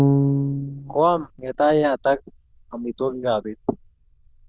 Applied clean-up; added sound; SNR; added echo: neural diffusion model UNIVERSE++.